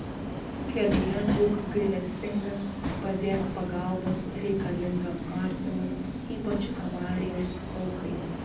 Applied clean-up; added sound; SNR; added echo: none; Subway, metro, underground; 2 dB; reverberation time 0.6 s.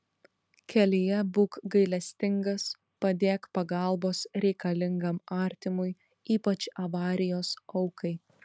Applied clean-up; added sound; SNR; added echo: none; none; none; none.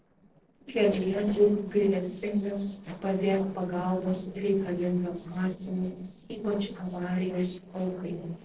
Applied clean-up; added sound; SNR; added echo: neural separator model SepFormer DNS4.